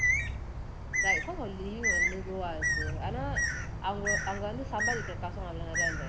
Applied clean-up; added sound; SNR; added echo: none; Bird; -3 dB; none.